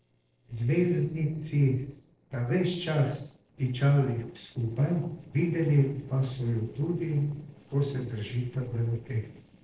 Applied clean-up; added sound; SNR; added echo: neural separator model SepFormer DNS4.